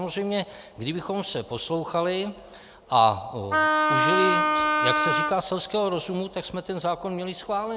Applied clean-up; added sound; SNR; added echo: none; Wind instrument, woodwind instrument; -4 dB; none.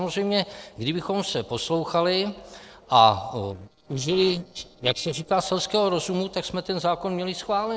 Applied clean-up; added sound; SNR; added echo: neural separator model SepFormer DNS4.